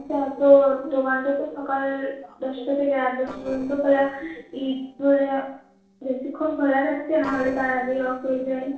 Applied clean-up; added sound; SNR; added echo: neural separator model SepFormer DNS4.